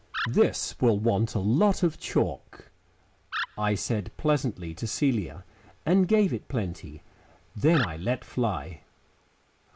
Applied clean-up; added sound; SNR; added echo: neural mask model Resemble Enhance denoiser.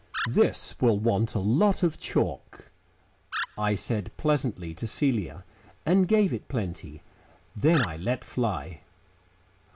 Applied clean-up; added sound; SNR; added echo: none; Animal; 10 dB; none.